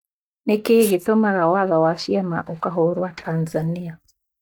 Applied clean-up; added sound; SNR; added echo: neural mask model DeepFilterNet 3.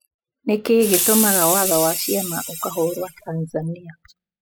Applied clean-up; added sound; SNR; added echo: classical method spectral subtraction.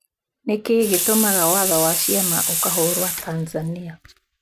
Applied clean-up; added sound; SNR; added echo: none; Sink (filling or washing) / Water tap, faucet; -1 dB; none.